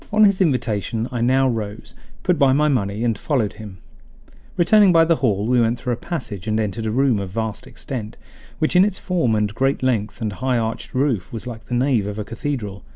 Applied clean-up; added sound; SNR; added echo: none; none; none; none.